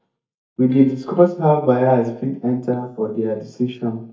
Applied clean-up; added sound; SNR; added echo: neural mask model DeepFilterNet 3.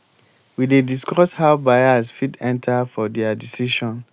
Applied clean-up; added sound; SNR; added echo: none; none; none; none.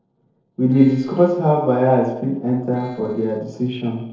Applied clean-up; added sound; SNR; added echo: neural separator model SepFormer DNS4.